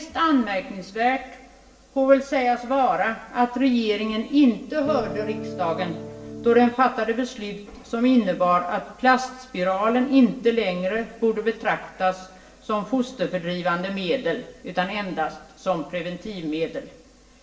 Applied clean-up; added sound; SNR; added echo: none; Electric guitar / Strum; 9 dB; reverberation time 0.7 s.